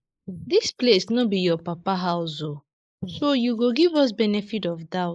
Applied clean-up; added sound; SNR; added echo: neural mask model Resemble Enhance denoiser.